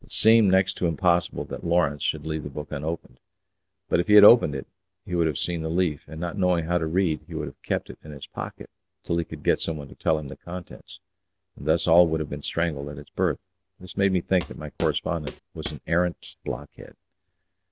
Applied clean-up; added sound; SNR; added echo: none; Walk, footsteps; 14 dB; none.